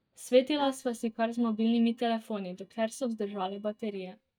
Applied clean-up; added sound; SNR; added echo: neural mask model DeepFilterNet 3.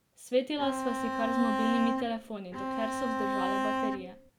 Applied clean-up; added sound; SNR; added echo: none; Bowed string instrument; -1 dB; none.